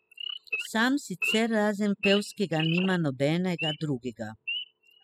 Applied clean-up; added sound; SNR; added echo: classical method spectral subtraction.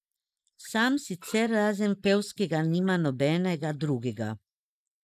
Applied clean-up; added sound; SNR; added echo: neural mask model Resemble Enhance denoiser.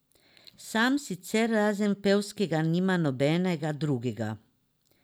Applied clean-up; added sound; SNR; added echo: none; none; none; none.